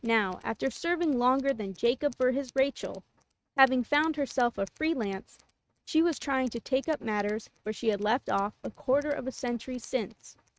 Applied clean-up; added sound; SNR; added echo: neural mask model RNNoise.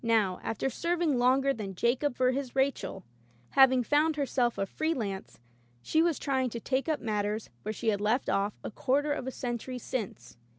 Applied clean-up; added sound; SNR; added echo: none; none; none; none.